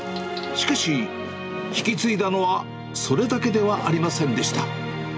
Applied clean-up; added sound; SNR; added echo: none; none; none; none.